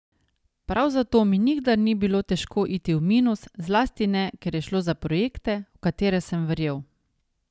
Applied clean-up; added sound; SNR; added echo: none; none; none; none.